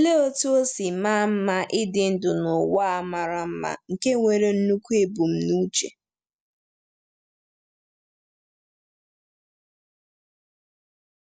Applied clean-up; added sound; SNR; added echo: none; none; none; none.